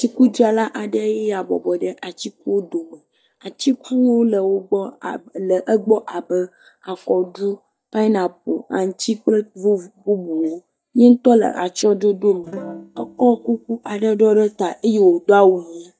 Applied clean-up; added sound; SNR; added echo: neural mask model DeepFilterNet 3.